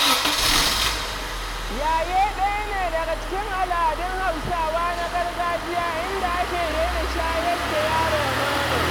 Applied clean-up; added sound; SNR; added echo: none; Engine starting; 0 dB; none.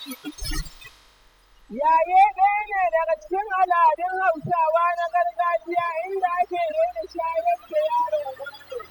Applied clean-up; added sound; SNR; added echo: classical method spectral subtraction.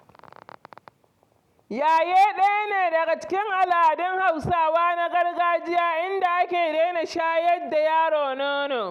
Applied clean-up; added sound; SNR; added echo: none; none; none; none.